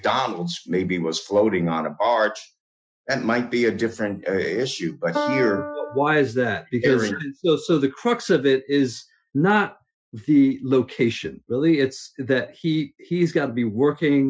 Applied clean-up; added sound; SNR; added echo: classical method Wiener filter.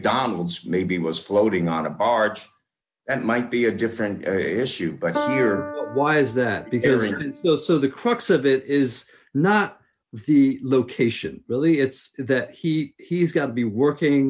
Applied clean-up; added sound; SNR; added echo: none; Piano; 10 dB; none.